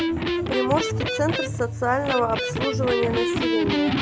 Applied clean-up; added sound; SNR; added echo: none; Electric guitar; -1 dB; none.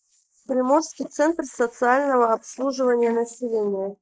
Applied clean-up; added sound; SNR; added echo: neural mask model Resemble Enhance denoiser.